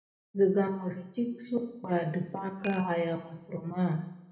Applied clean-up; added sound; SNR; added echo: none; Dishes, pots, and pans; 17 dB; reverberation time 0.8 s.